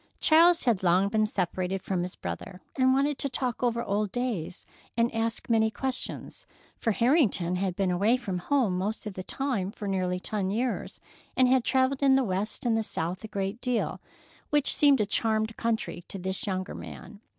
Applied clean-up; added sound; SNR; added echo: none; none; none; none.